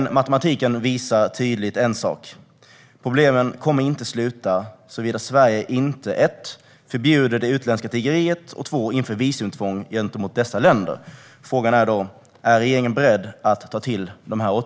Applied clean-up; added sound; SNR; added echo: none; none; none; none.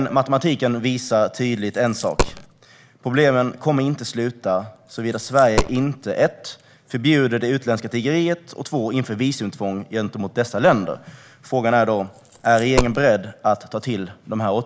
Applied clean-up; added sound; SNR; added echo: none; Coin (dropping); 7 dB; none.